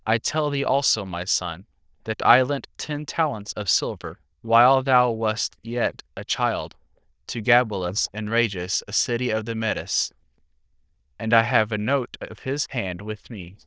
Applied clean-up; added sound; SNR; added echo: neural diffusion model UNIVERSE++.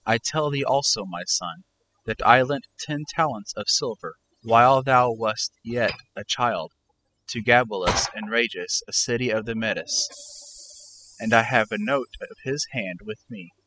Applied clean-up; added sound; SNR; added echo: classical method spectral subtraction.